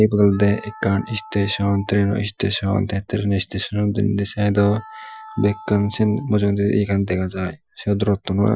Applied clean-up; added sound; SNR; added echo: classical method Wiener filter.